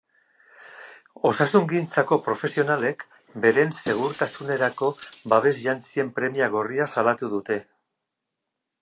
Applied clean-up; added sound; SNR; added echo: none; Shatter; 19 dB; none.